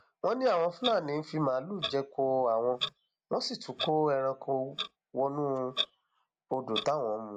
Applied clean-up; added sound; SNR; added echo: none; Clock; 11 dB; none.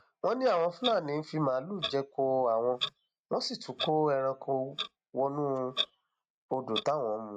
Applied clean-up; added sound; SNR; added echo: neural mask model RNNoise.